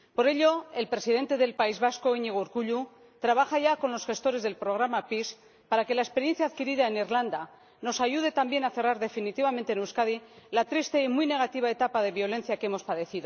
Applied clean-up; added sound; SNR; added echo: none; none; none; none.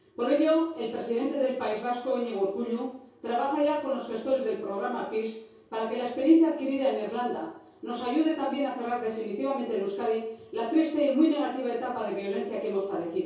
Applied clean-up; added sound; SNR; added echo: none; none; none; reverberation time 0.6 s.